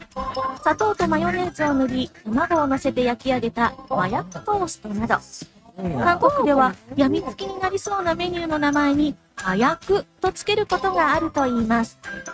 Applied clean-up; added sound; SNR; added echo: neural mask model RNNoise.